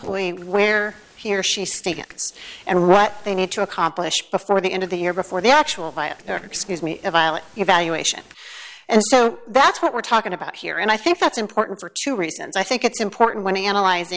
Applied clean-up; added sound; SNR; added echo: neural separator model SepFormer DNS4.